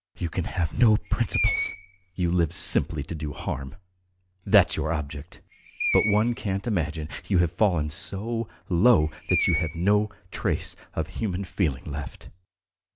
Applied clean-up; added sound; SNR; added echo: none; Screech; 10 dB; none.